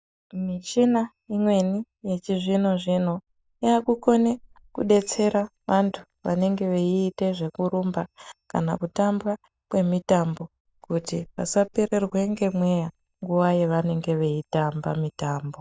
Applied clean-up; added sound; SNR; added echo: neural mask model DeepFilterNet 3.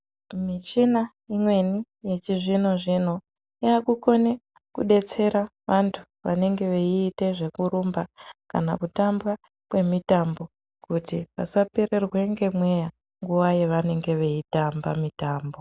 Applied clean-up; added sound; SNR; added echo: none; none; none; none.